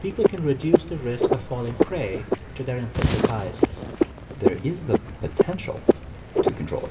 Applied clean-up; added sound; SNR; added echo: none; Frog; -5 dB; reverberation time 0.8 s.